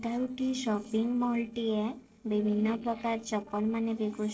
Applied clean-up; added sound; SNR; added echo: neural separator model SepFormer DNS4.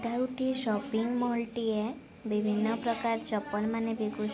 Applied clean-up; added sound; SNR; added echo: none; none; none; none.